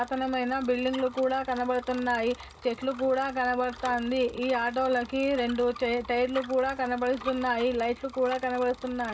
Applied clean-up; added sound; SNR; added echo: none; Bicycle; 17 dB; reverberation time 0.2 s.